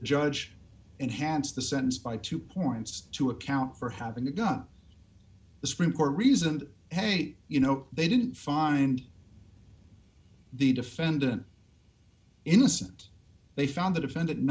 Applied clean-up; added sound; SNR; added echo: none; none; none; none.